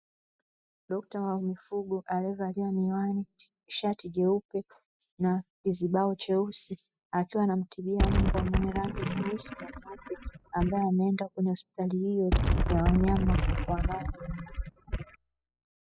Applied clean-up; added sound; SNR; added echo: classical method spectral subtraction.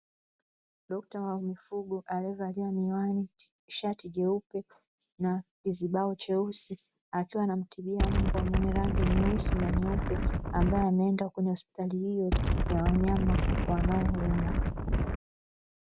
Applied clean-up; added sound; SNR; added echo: none; Wind; -4 dB; none.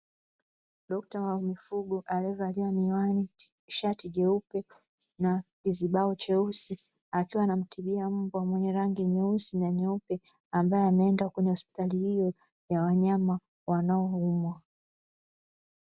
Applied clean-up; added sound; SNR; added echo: none; none; none; none.